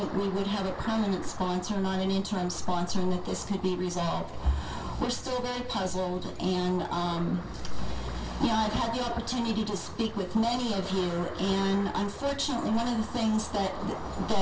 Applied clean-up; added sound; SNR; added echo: none; Ocean; 11 dB; reverberation time 0.2 s.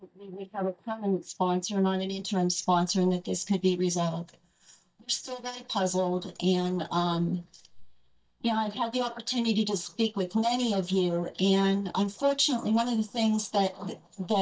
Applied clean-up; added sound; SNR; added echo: neural mask model DeepFilterNet 3.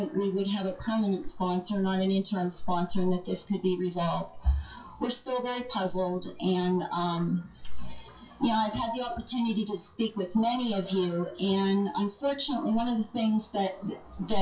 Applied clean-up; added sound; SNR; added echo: classical method WPE with log-MMSE.